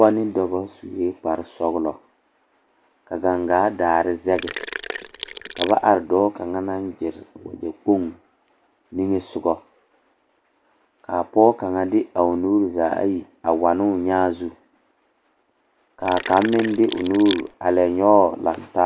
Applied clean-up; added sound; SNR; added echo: none; Sink (filling or washing); 8 dB; none.